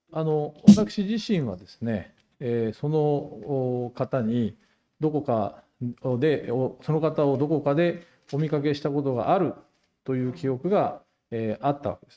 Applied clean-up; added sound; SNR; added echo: neural mask model RNNoise.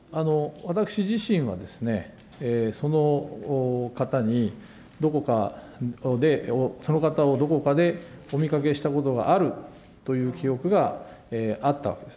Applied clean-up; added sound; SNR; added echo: none; none; none; none.